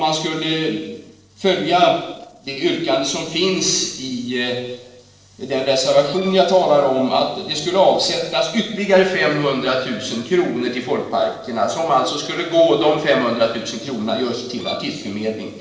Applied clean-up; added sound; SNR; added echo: neural separator model SepFormer DNS4.